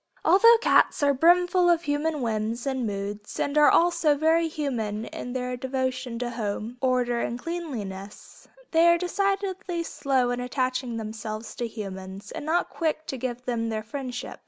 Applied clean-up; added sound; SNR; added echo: none; none; none; none.